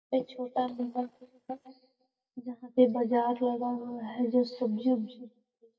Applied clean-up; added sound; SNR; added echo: neural mask model DeepFilterNet 3.